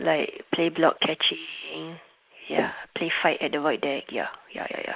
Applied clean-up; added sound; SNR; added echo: neural mask model Resemble Enhance denoiser.